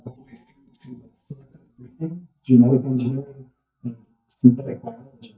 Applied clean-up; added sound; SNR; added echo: neural mask model DeepFilterNet 3.